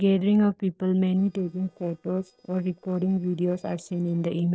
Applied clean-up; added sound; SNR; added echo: neural separator model SepFormer DNS4.